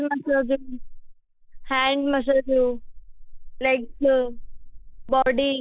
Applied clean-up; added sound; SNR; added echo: neural mask model Resemble Enhance denoiser.